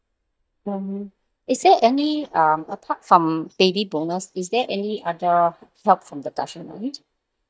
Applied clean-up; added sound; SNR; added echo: neural mask model DeepFilterNet 3.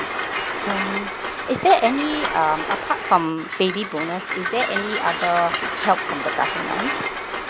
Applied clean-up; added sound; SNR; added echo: none; Train; 3 dB; none.